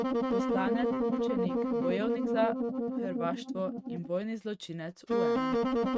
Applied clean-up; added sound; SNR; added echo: neural mask model RNNoise.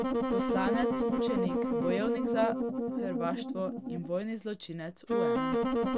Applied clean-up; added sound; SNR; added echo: none; Wind instrument, woodwind instrument; -5 dB; none.